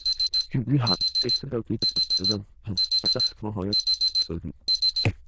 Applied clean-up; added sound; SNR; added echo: neural diffusion model UNIVERSE++.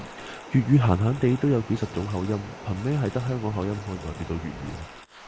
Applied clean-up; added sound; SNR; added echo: neural mask model Resemble Enhance denoiser.